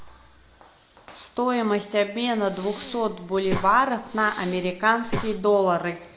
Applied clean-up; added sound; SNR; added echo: none; Breathing; 8 dB; none.